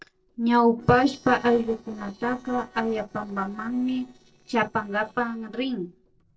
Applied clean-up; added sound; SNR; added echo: neural separator model SepFormer DNS4.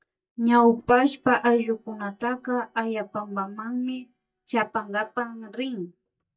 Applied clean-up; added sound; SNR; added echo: neural mask model DeepFilterNet 3.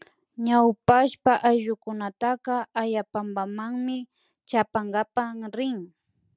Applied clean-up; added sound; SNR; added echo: none; none; none; none.